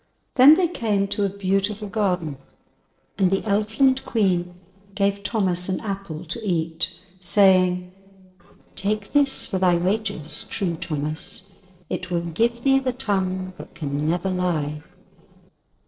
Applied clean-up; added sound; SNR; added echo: neural separator model SepFormer DNS4.